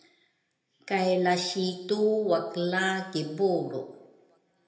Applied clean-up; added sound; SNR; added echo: none; none; none; reverberation time 0.9 s.